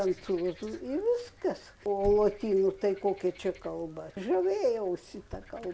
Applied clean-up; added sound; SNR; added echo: none; Motor vehicle (road) + Frog; 18 dB; none.